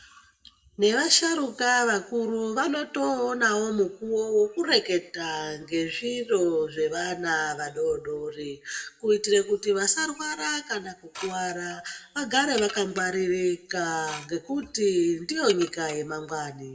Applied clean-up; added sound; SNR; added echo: none; Dishes, pots, and pans / Glass; 17 dB; reverberation time 0.5 s.